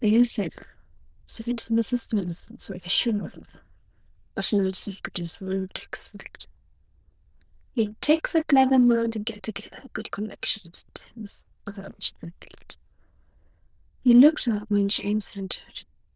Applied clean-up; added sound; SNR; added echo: neural diffusion model UNIVERSE++.